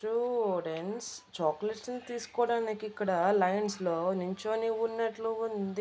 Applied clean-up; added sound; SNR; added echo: none; none; none; none.